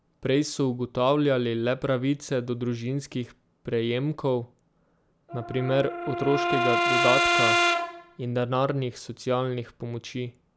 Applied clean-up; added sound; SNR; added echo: none; Brass instrument; -2 dB; none.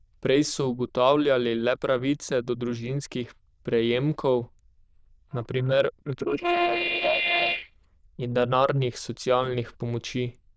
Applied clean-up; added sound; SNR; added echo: neural diffusion model UNIVERSE++.